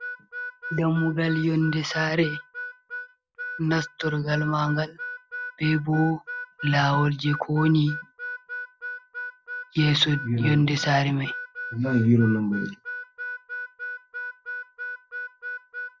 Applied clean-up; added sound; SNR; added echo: none; Harmonica; 10 dB; none.